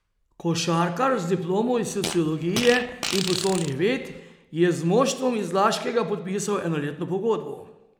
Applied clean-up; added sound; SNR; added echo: none; Fart; 8 dB; none.